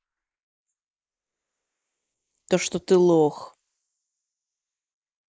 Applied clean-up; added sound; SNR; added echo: neural mask model Resemble Enhance denoiser.